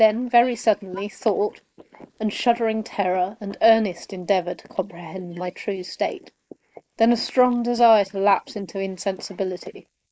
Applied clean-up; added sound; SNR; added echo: neural mask model Resemble Enhance denoiser.